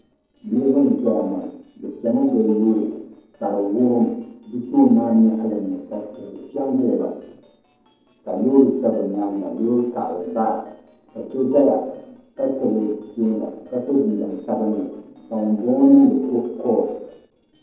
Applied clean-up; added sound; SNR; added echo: neural separator model SepFormer DNS4.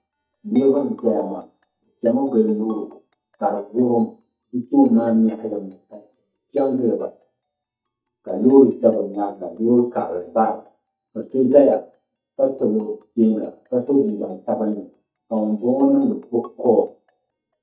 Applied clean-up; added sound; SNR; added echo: neural mask model DeepFilterNet 3.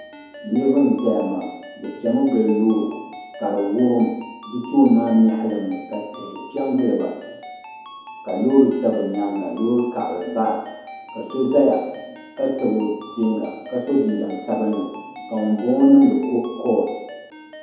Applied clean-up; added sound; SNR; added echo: none; Ringtone; 18 dB; reverberation time 1.0 s.